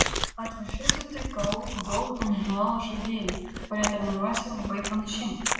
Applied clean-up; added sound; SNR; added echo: none; Chewing, mastication; 2 dB; reverberation time 0.9 s.